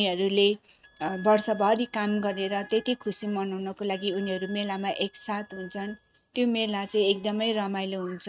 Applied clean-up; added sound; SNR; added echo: neural mask model RNNoise.